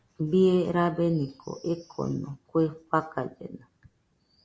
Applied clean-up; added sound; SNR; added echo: none; none; none; none.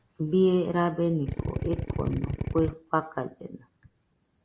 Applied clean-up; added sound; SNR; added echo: none; Drill; 3 dB; none.